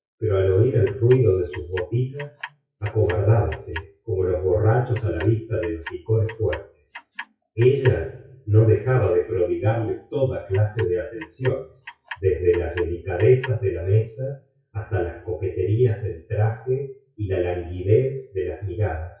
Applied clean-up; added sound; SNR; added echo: classical method WPE with log-MMSE.